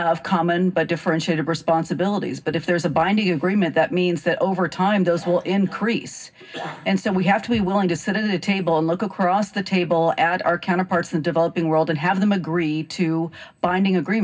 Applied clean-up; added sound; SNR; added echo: none; none; none; reverberation time 0.4 s.